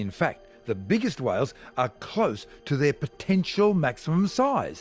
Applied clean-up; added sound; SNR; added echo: none; none; none; none.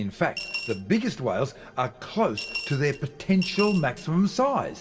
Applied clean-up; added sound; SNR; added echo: none; Coin (dropping) / Glass; 11 dB; reverberation time 1.1 s.